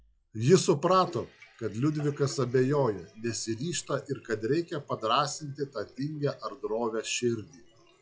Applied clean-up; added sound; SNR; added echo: classical method log-MMSE.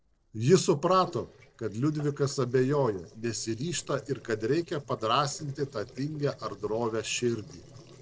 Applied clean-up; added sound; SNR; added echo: neural separator model SepFormer DNS4.